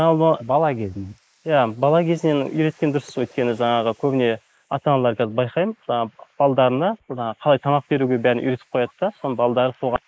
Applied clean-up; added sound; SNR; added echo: neural mask model Resemble Enhance denoiser.